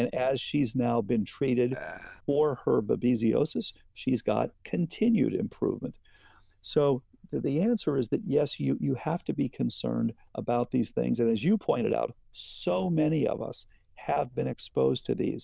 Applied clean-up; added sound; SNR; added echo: neural diffusion model UNIVERSE++.